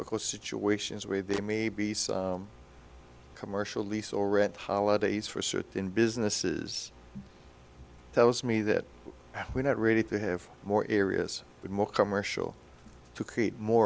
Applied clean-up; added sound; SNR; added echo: none; none; none; none.